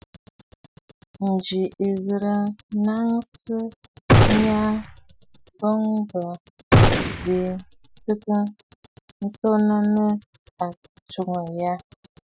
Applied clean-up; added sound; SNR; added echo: classical method Wiener filter.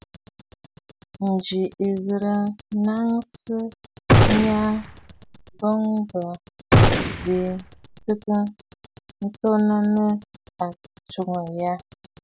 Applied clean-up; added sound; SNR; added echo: none; Tick-tock + Gunshot, gunfire; 1 dB; none.